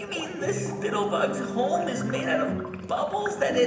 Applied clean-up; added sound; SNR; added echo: none; Electric guitar / Strum; 20 dB; reverberation time 0.8 s.